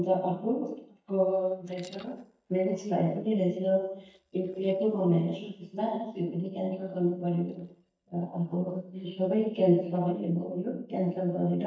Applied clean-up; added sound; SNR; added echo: neural mask model DeepFilterNet 3.